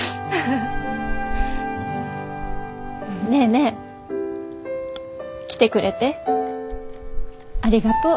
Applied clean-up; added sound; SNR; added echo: none; Chewing, mastication; 7 dB; none.